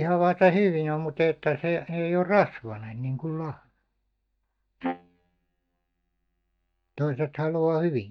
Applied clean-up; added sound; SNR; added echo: neural mask model DeepFilterNet 3.